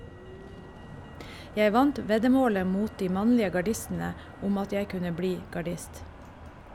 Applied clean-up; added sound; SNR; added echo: none; Motor vehicle (road); 16 dB; none.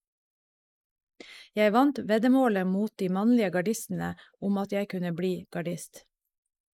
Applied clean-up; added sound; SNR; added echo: neural mask model Resemble Enhance denoiser.